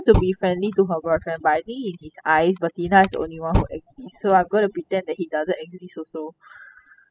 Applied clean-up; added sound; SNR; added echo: classical method spectral subtraction.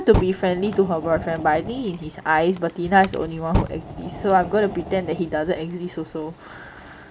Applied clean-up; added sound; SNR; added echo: none; Fire; 9 dB; none.